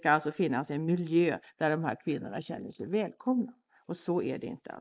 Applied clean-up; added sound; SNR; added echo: neural mask model Resemble Enhance denoiser.